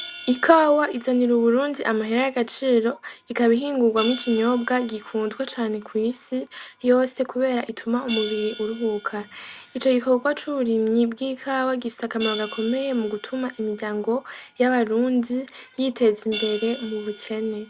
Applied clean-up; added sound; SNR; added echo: none; Hi-hat; 16 dB; none.